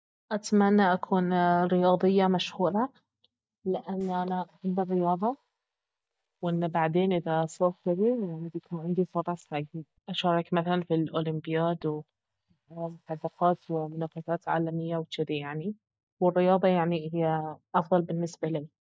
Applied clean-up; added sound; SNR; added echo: neural mask model DeepFilterNet 3.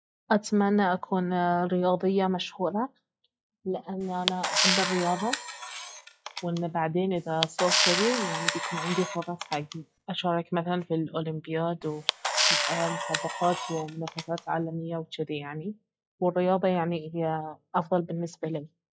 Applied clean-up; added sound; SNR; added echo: classical method log-MMSE.